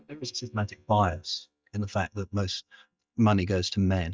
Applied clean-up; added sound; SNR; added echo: neural mask model DeepFilterNet 3.